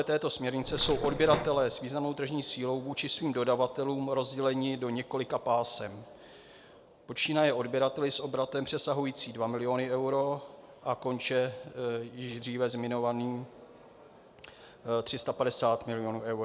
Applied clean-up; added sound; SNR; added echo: none; Mechanisms; 5 dB; none.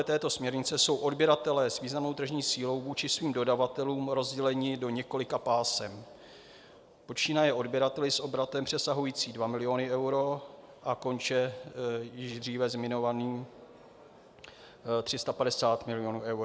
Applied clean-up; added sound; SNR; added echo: none; none; none; none.